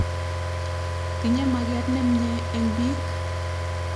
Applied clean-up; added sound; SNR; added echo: none; Car; 0 dB; none.